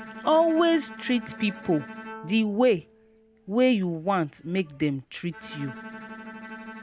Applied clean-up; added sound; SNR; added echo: none; Bowed string instrument; 16 dB; none.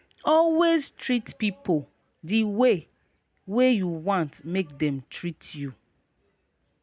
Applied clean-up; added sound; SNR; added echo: none; none; none; none.